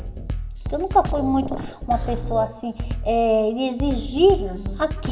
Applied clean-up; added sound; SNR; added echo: none; Drum kit; 6 dB; reverberation time 2.8 s.